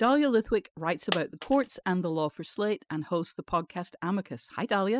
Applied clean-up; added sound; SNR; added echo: classical method spectral subtraction.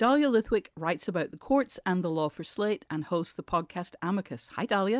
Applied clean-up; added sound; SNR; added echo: none; none; none; none.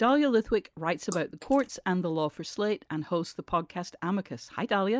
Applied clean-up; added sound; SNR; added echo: neural mask model Resemble Enhance denoiser.